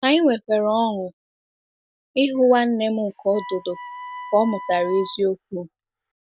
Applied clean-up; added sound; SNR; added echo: none; Wind instrument, woodwind instrument; 16 dB; none.